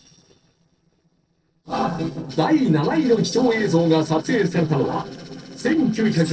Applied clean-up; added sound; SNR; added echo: neural separator model SepFormer DNS4.